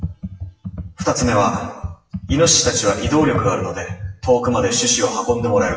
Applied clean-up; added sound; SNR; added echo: classical method WPE with log-MMSE.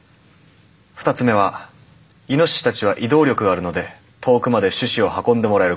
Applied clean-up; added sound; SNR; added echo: none; none; none; none.